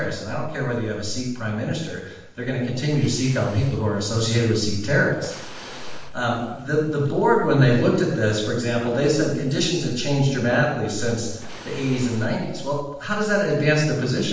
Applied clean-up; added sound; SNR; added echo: neural separator model SepFormer DNS4.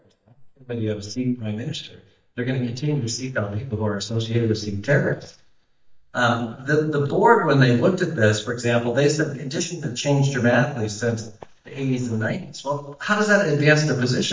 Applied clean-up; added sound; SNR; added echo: neural mask model DeepFilterNet 3.